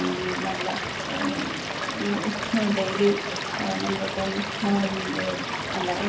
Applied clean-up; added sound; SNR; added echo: none; Stream / Liquid; 2 dB; reverberation time 2.0 s.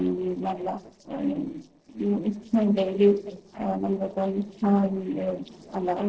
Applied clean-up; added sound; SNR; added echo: neural separator model SepFormer DNS4.